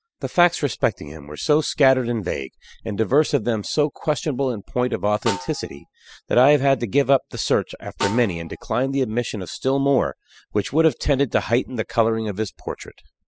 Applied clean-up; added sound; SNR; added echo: classical method spectral subtraction.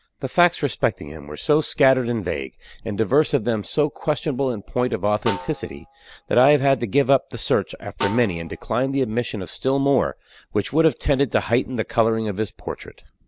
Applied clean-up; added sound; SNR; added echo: none; Snare drum; 14 dB; none.